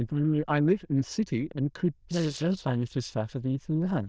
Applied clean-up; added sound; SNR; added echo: neural diffusion model UNIVERSE++.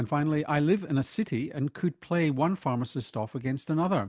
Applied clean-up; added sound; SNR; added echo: none; none; none; none.